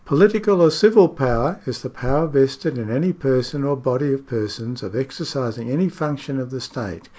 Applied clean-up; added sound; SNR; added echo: none; none; none; none.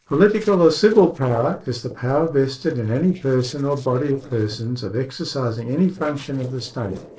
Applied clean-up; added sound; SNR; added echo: neural separator model SepFormer DNS4.